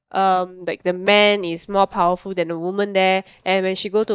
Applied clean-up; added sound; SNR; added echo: neural mask model DeepFilterNet 3.